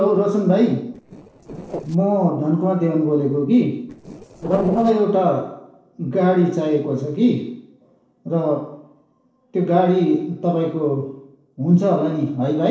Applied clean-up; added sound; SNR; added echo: neural separator model SepFormer DNS4.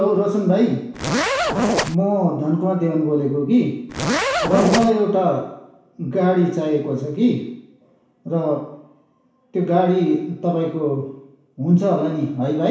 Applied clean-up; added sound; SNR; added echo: none; Zipper (clothing); 0 dB; reverberation time 0.7 s.